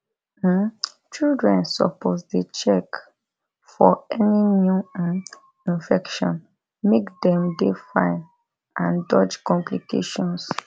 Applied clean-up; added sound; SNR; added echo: none; none; none; none.